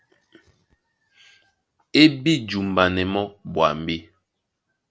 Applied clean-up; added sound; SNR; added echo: none; none; none; none.